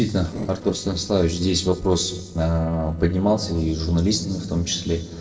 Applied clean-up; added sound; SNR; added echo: neural separator model SepFormer DNS4.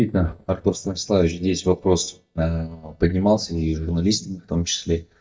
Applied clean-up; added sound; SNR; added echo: neural mask model DeepFilterNet 3.